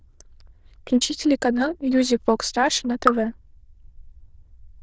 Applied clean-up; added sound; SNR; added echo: neural diffusion model UNIVERSE++.